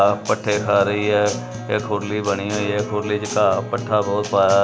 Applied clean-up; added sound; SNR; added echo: none; Acoustic guitar; 11 dB; none.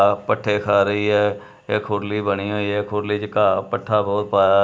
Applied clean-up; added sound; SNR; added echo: none; none; none; none.